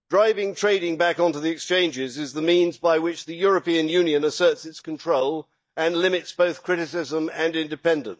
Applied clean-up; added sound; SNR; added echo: neural mask model DeepFilterNet 3.